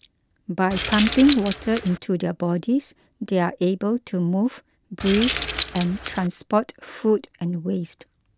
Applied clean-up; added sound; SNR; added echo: none; Keys jangling; 1 dB; none.